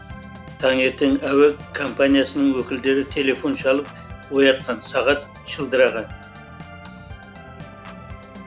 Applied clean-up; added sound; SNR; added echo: none; Organ; 17 dB; none.